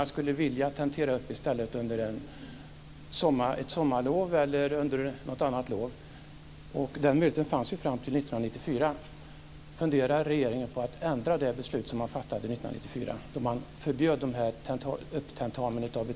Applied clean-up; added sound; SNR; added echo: none; none; none; none.